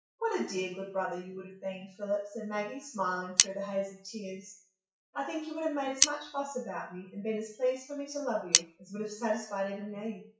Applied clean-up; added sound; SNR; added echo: classical method WPE with log-MMSE.